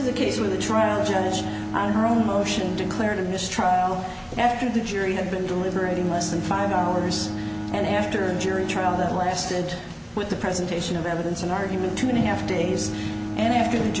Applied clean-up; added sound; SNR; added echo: none; Bowed string instrument; 8 dB; none.